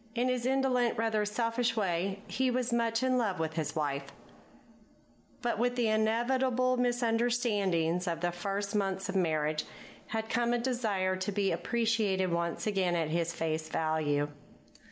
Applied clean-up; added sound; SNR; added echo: none; none; none; none.